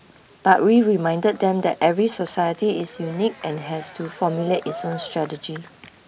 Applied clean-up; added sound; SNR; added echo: none; Cheering; 18 dB; none.